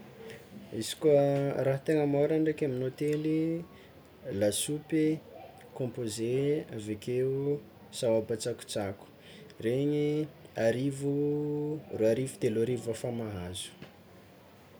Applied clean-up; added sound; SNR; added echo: none; none; none; none.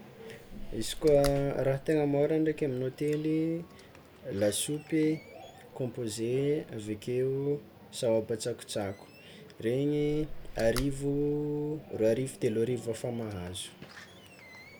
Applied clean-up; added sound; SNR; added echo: none; Slam; 15 dB; none.